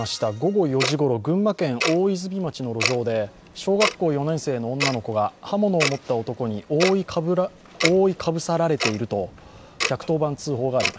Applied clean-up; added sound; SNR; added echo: none; Tick-tock; 8 dB; none.